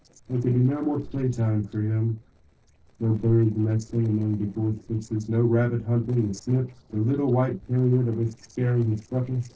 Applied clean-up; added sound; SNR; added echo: neural separator model SepFormer DNS4.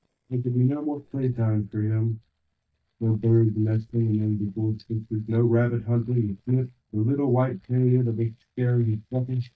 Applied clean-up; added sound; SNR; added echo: neural mask model DeepFilterNet 3.